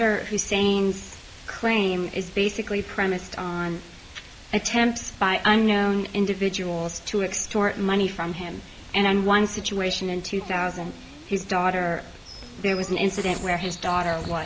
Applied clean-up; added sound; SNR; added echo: none; Bird vocalization, bird call, bird song; 19 dB; none.